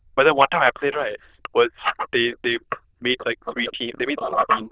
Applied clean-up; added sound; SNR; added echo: neural diffusion model UNIVERSE++.